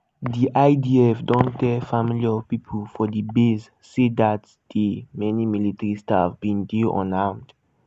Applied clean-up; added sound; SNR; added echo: none; none; none; none.